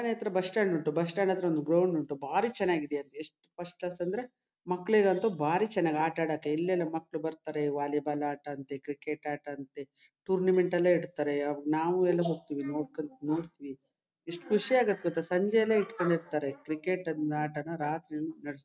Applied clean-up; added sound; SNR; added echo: none; none; none; none.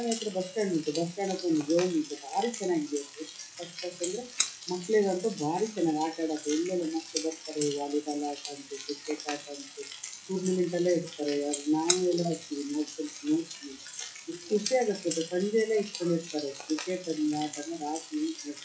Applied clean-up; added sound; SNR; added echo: classical method WPE with log-MMSE.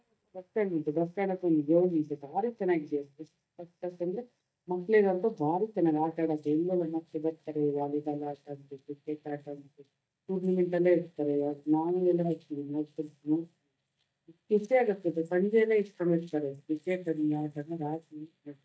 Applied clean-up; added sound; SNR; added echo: neural mask model DeepFilterNet 3.